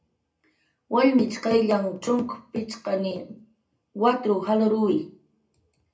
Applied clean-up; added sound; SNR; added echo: none; none; none; reverberation time 0.3 s.